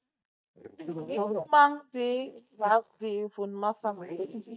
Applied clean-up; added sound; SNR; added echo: neural mask model DeepFilterNet 3.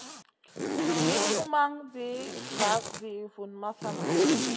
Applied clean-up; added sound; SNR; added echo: none; Zipper (clothing); -3 dB; reverberation time 1.5 s.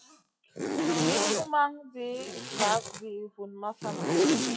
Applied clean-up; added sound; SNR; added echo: classical method WPE with log-MMSE.